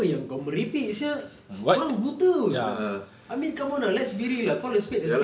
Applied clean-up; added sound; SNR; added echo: none; none; none; none.